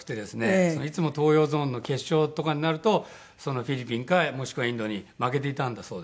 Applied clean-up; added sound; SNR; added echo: none; none; none; none.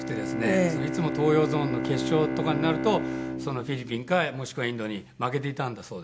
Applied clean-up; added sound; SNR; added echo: none; Bowed string instrument; 4 dB; none.